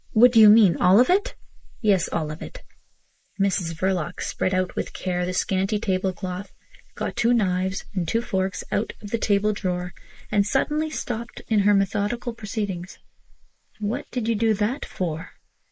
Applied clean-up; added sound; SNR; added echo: neural mask model Resemble Enhance denoiser.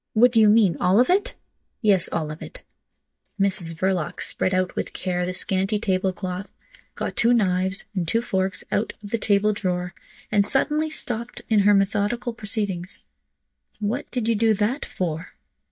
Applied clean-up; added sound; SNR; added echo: neural mask model DeepFilterNet 3.